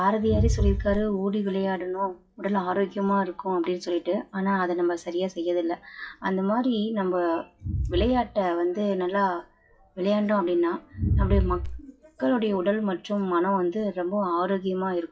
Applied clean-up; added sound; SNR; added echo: classical method WPE with log-MMSE.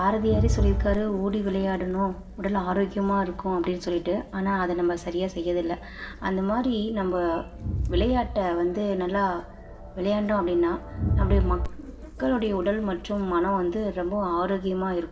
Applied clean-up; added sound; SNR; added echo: none; Crowd; 6 dB; reverberation time 1.7 s.